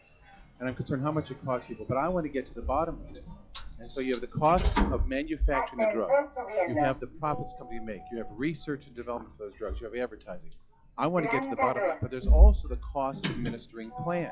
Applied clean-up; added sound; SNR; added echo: classical method log-MMSE.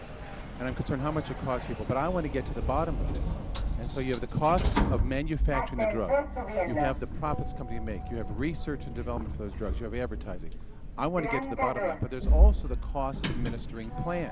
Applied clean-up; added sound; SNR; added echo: none; Sliding door; -3 dB; none.